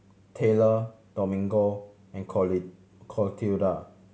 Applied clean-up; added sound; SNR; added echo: none; none; none; none.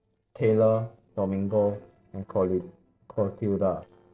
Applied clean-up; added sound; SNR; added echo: neural separator model SepFormer DNS4.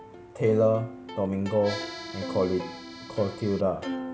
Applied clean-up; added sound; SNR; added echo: none; Plucked string instrument + Accordion; 10 dB; none.